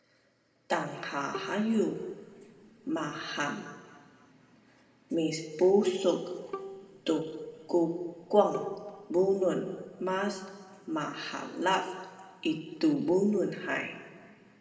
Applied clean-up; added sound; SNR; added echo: none; Bowed string instrument; 16 dB; reverberation time 1.8 s.